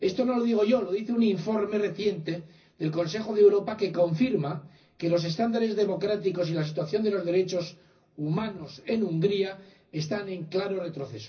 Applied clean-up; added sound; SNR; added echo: none; none; none; reverberation time 0.4 s.